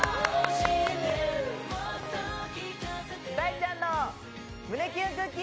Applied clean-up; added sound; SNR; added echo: none; none; none; none.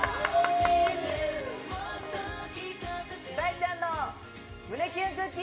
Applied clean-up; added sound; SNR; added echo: none; none; none; reverberation time 2.7 s.